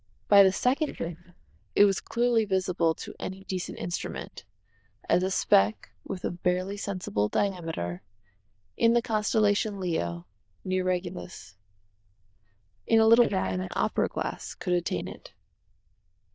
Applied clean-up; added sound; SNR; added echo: neural diffusion model UNIVERSE++.